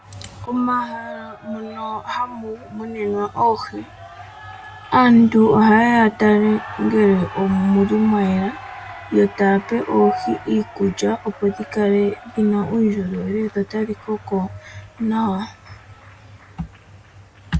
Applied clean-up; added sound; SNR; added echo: none; Cheering; 19 dB; none.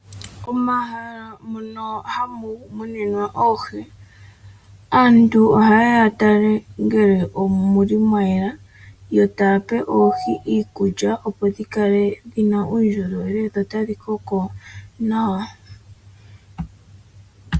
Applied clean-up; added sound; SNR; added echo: none; none; none; none.